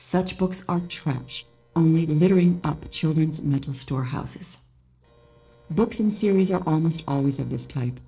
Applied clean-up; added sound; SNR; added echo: neural separator model SepFormer DNS4.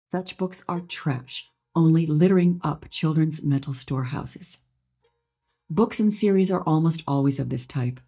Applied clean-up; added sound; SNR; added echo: neural mask model DeepFilterNet 3.